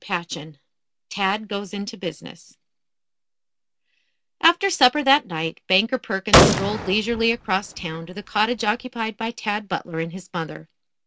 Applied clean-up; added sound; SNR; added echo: none; Gunshot, gunfire; -3 dB; none.